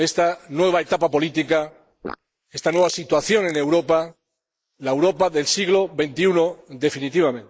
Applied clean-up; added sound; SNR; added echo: neural mask model Resemble Enhance denoiser.